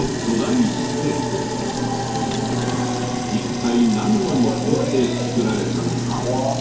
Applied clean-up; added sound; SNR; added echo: none; Sink (filling or washing); 4 dB; reverberation time 2.4 s.